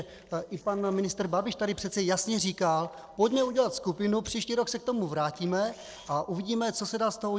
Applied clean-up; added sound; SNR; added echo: neural separator model SepFormer DNS4.